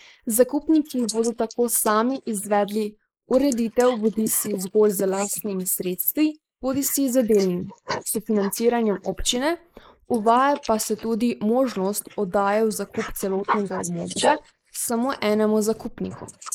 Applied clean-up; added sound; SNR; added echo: neural mask model Resemble Enhance denoiser.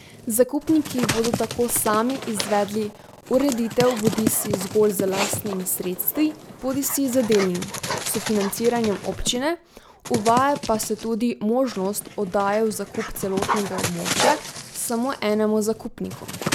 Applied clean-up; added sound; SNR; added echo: none; Dog; 7 dB; none.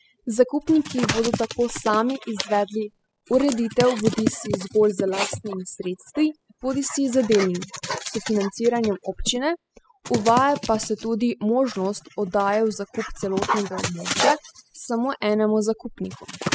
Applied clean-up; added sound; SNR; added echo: classical method spectral subtraction.